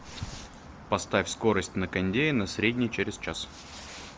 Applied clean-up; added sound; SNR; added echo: none; none; none; none.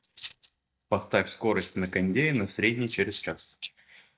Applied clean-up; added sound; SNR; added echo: neural mask model DeepFilterNet 3.